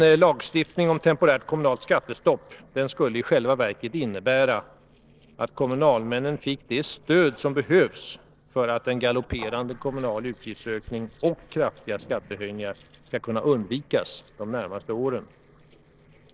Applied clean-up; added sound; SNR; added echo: neural separator model SepFormer DNS4.